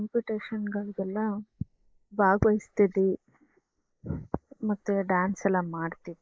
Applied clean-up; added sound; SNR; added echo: neural mask model Resemble Enhance denoiser.